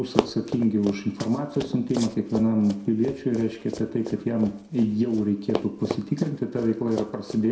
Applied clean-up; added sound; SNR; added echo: none; Run; 11 dB; reverberation time 0.6 s.